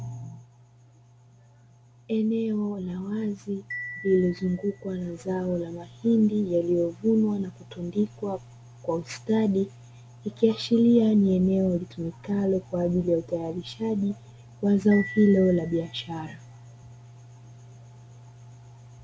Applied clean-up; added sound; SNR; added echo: none; Marimba, xylophone; 18 dB; none.